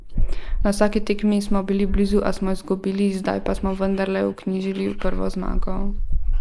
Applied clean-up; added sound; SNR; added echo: neural mask model Resemble Enhance denoiser.